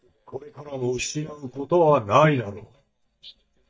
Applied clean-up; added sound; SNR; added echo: neural mask model DeepFilterNet 3.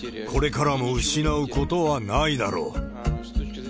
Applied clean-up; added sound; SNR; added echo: none; none; none; none.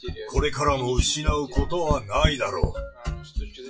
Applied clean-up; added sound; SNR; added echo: classical method WPE with log-MMSE.